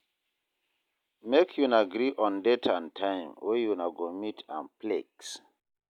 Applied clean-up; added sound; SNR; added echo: none; none; none; none.